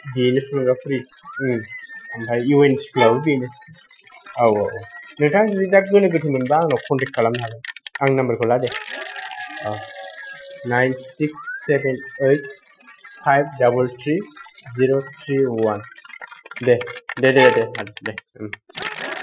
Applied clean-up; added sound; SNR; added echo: classical method Wiener filter.